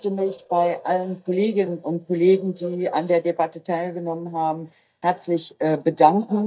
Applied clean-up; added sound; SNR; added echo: neural mask model DeepFilterNet 3.